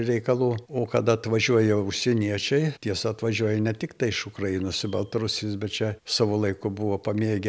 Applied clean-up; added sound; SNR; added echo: none; none; none; none.